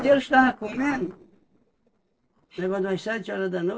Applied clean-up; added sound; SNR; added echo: neural separator model SepFormer DNS4.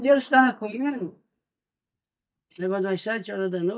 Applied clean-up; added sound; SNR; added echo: neural mask model DeepFilterNet 3.